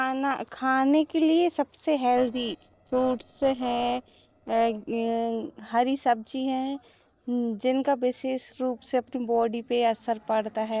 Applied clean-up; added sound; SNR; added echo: neural separator model SepFormer DNS4.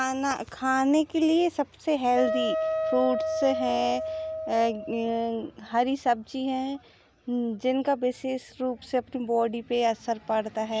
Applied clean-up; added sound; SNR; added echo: none; Wind instrument, woodwind instrument; 3 dB; none.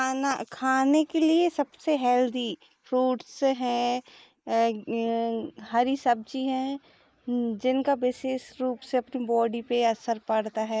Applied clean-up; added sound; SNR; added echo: neural mask model Resemble Enhance denoiser.